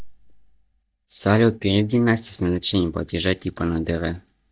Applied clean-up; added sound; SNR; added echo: neural mask model DeepFilterNet 3.